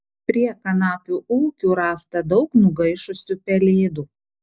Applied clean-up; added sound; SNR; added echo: none; none; none; none.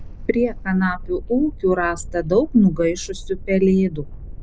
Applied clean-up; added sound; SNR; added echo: none; Thunderstorm; 12 dB; none.